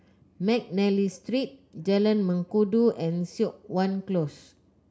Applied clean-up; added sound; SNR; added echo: none; none; none; none.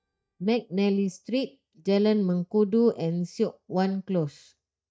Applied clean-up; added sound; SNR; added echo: neural mask model DeepFilterNet 3.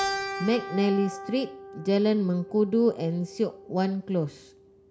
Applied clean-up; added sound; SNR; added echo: none; Keyboard (musical); 11 dB; none.